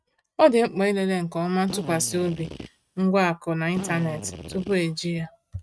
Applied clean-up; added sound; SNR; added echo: neural mask model RNNoise.